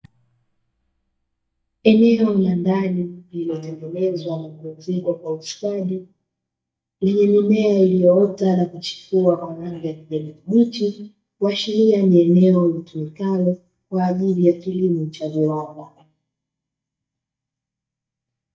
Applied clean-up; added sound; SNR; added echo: neural mask model DeepFilterNet 3.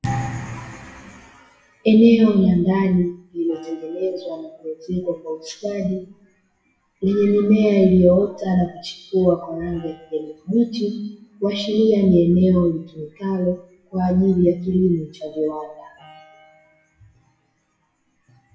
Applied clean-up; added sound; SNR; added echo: classical method WPE with log-MMSE.